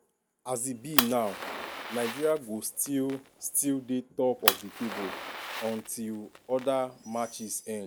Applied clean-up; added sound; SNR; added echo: none; Fire; 3 dB; none.